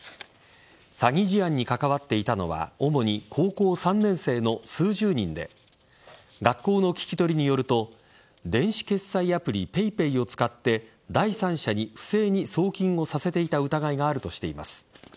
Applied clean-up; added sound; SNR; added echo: none; none; none; none.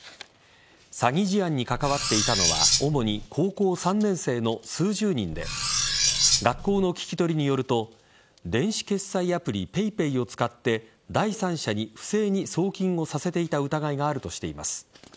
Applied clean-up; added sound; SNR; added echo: none; Cutlery, silverware; -1 dB; none.